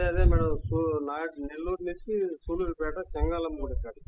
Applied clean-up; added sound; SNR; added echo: classical method spectral subtraction.